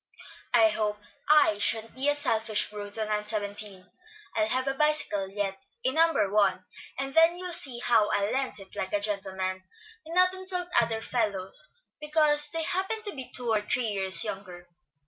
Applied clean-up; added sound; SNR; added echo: none; none; none; none.